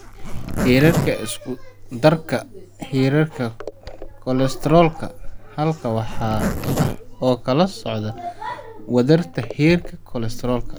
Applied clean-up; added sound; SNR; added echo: none; Zipper (clothing); 7 dB; none.